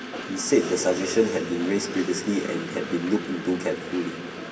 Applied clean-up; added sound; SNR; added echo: none; Train; 10 dB; reverberation time 2.4 s.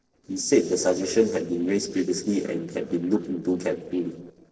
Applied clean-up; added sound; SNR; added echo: neural separator model SepFormer DNS4.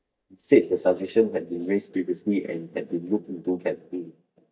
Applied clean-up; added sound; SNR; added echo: neural mask model DeepFilterNet 3.